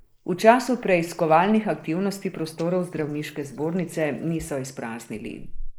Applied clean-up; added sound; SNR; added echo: neural mask model Resemble Enhance denoiser.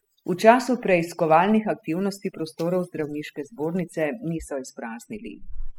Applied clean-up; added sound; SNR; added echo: classical method spectral subtraction.